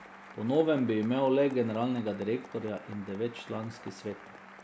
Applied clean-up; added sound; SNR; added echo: none; Applause; 19 dB; none.